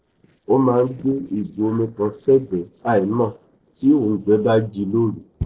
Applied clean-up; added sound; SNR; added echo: neural separator model SepFormer DNS4.